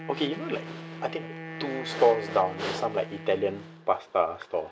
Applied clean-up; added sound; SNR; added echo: none; Wind instrument, woodwind instrument; 12 dB; none.